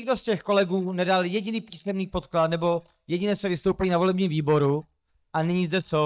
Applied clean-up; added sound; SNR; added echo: neural mask model DeepFilterNet 3.